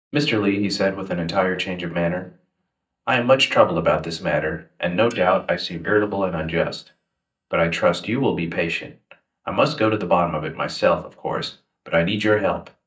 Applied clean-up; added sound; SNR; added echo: neural mask model DeepFilterNet 3.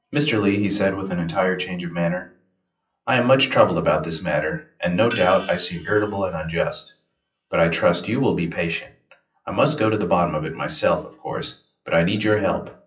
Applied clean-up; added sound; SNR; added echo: classical method WPE with log-MMSE.